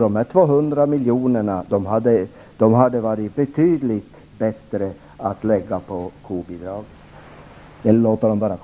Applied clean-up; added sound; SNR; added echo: none; none; none; none.